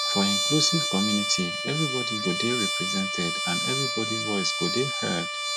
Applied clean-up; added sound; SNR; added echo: none; Trumpet; -1 dB; none.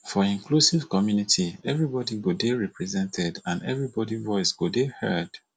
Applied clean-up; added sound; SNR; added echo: none; none; none; none.